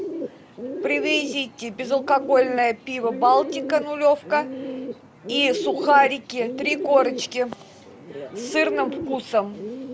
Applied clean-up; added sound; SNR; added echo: none; Bird; 8 dB; none.